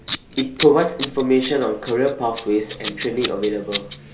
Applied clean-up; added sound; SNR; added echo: none; Scissors; 11 dB; none.